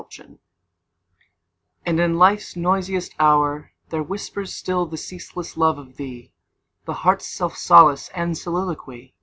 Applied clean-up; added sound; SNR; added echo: none; none; none; none.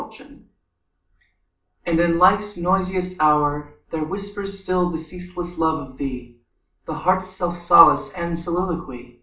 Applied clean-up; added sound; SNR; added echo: none; none; none; reverberation time 0.4 s.